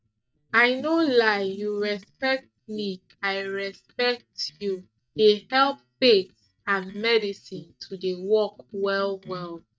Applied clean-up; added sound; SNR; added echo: neural mask model DeepFilterNet 3.